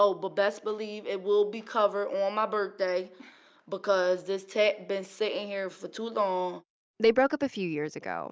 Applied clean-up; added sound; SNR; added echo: none; none; none; none.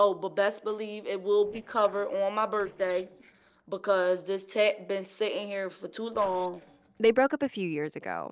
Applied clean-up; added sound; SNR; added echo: neural separator model SepFormer DNS4.